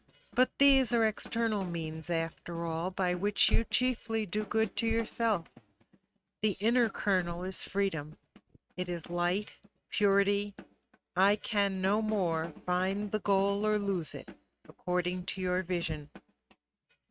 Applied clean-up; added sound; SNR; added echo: neural mask model RNNoise.